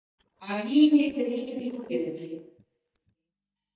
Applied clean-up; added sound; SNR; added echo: neural mask model DeepFilterNet 3.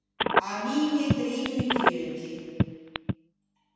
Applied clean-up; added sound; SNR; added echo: none; Telephone; -2 dB; reverberation time 2.0 s.